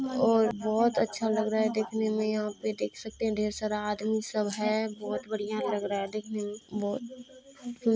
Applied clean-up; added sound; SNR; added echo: none; none; none; none.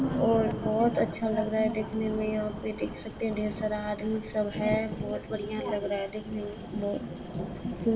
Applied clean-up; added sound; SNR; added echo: none; Thunder / Rain; 8 dB; reverberation time 1.9 s.